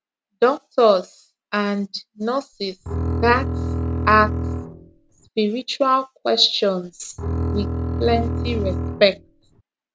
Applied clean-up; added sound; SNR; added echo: none; Bowed string instrument; 3 dB; none.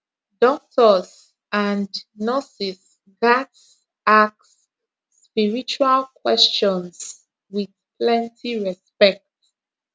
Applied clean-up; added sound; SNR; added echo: none; none; none; none.